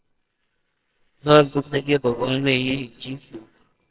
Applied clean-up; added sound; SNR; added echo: neural separator model SepFormer WHAMR!.